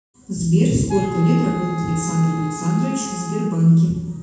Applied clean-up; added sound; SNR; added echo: none; Wind instrument, woodwind instrument; 13 dB; reverberation time 1.1 s.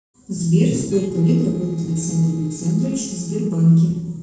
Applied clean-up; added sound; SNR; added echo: neural separator model SepFormer DNS4.